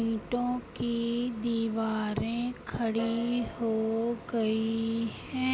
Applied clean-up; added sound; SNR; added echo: none; Piano; 19 dB; none.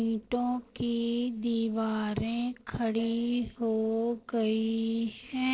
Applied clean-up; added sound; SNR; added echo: neural separator model SepFormer DNS4.